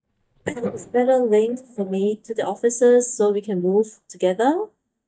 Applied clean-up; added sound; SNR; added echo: neural mask model DeepFilterNet 3.